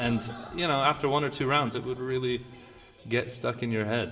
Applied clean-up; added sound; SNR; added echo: none; none; none; reverberation time 0.9 s.